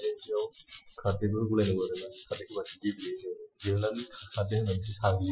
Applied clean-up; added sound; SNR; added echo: classical method Wiener filter.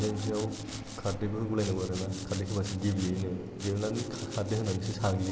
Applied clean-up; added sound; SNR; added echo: none; Domestic sounds, home sounds; 14 dB; none.